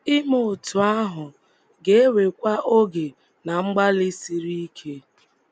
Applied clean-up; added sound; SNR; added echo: none; none; none; none.